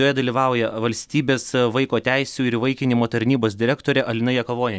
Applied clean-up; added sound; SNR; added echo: none; none; none; none.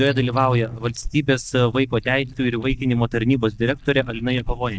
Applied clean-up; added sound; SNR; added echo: neural mask model DeepFilterNet 3.